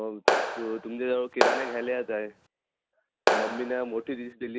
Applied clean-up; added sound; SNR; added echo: none; Clapping; -4 dB; none.